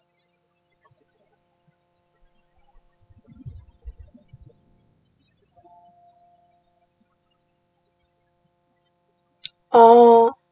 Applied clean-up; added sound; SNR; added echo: classical method spectral subtraction.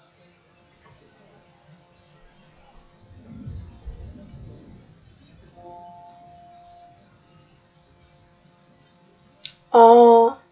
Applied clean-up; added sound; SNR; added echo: classical method log-MMSE.